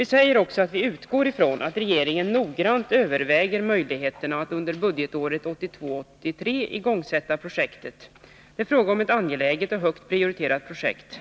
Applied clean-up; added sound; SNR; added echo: none; none; none; none.